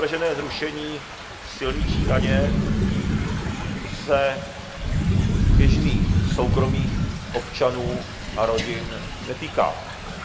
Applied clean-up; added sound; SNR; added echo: none; Thunder / Rain; -4 dB; reverberation time 0.7 s.